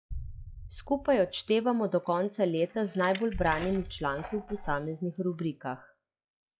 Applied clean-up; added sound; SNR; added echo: classical method log-MMSE.